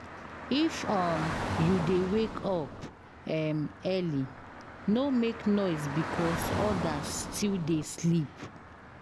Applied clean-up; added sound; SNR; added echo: none; Traffic noise, roadway noise / Car; 7 dB; none.